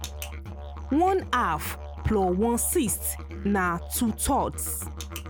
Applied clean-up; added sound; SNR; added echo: none; Musical instrument; 10 dB; none.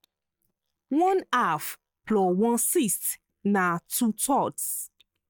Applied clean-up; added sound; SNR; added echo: neural mask model DeepFilterNet 3.